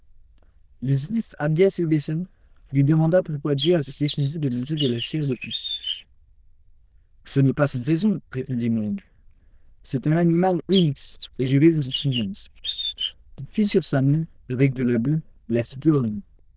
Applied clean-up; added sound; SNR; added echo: neural diffusion model UNIVERSE++.